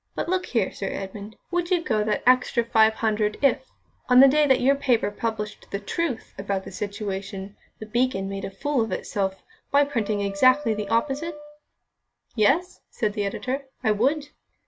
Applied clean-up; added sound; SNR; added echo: none; Wind instrument, woodwind instrument; 14 dB; none.